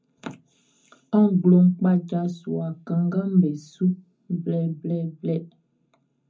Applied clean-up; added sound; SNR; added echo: none; none; none; reverberation time 0.3 s.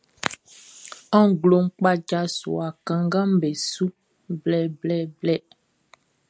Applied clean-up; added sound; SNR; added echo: none; none; none; none.